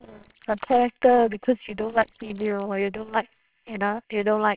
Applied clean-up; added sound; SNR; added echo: neural separator model SepFormer WHAMR!.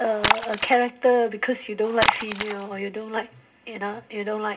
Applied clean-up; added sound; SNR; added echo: none; Splash, splatter; 1 dB; reverberation time 0.2 s.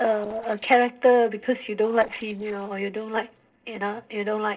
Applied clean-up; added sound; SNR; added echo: neural separator model SepFormer DNS4.